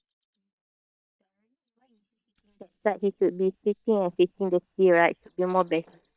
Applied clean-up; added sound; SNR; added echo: neural mask model DeepFilterNet 3.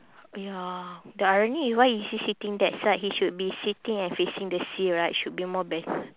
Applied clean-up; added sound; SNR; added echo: none; none; none; none.